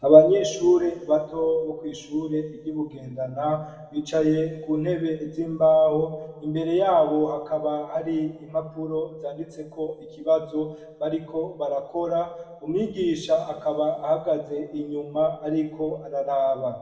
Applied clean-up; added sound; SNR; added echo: none; none; none; reverberation time 1.4 s.